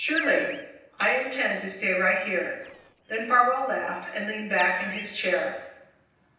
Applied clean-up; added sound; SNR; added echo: neural separator model SepFormer DNS4.